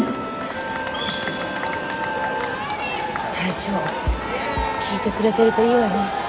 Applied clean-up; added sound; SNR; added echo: none; Crowd / Cheering; 1 dB; none.